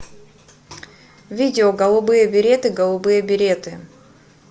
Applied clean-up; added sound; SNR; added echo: none; none; none; none.